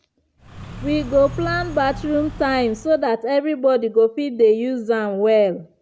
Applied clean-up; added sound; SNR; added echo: none; Car; 13 dB; none.